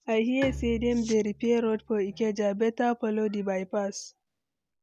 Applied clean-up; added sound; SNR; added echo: none; Bowed string instrument; 15 dB; none.